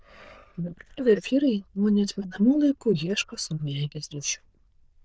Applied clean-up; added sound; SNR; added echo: neural diffusion model UNIVERSE++.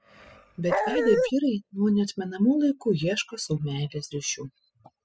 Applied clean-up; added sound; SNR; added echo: classical method spectral subtraction.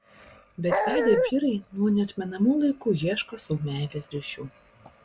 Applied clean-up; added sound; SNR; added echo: none; Dog; -3 dB; none.